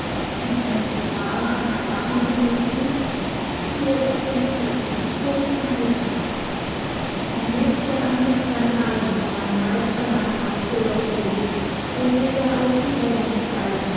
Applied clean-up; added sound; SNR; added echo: none; Water; 2 dB; reverberation time 2.0 s.